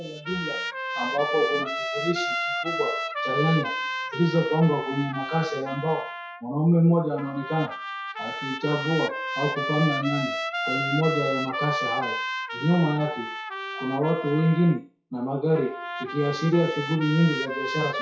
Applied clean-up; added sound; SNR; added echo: classical method WPE with log-MMSE.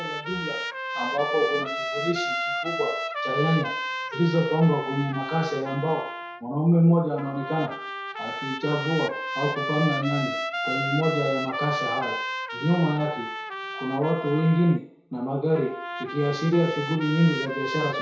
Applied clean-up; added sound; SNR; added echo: none; Trumpet; 6 dB; reverberation time 0.5 s.